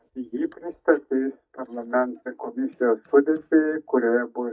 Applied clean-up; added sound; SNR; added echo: neural mask model DeepFilterNet 3.